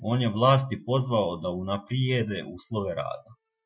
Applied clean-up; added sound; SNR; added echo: classical method Wiener filter.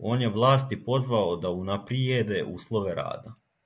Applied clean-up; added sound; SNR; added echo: none; none; none; none.